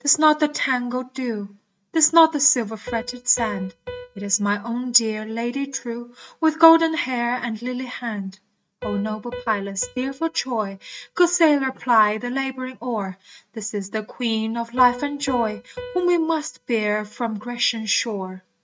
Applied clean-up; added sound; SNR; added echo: neural mask model RNNoise.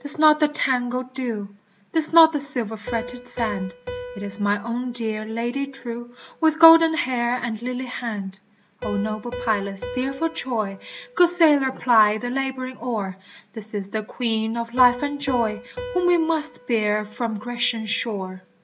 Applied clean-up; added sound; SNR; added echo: none; Piano; 16 dB; none.